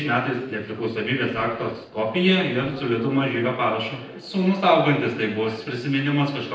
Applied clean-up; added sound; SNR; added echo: neural separator model SepFormer DNS4.